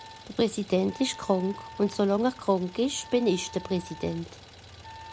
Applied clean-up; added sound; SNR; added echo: none; Wind instrument, woodwind instrument + Idling; 17 dB; none.